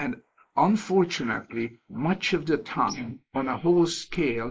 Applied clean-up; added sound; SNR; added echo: neural mask model Resemble Enhance denoiser.